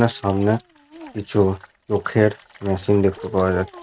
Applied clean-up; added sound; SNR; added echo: neural mask model RNNoise.